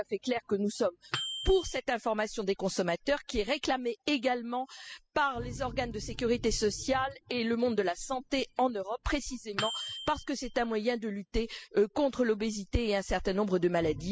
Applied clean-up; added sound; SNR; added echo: classical method spectral subtraction.